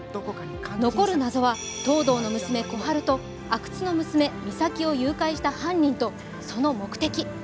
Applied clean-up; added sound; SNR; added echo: none; none; none; none.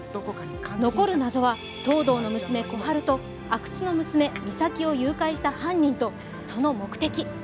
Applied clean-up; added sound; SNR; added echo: none; Chink, clink; 13 dB; none.